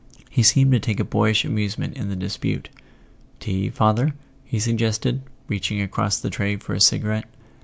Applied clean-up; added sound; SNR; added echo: none; none; none; none.